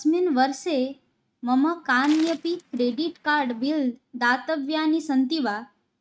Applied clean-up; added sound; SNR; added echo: neural mask model RNNoise.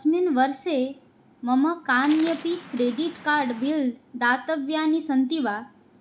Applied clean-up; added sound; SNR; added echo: none; Waves, surf; 19 dB; none.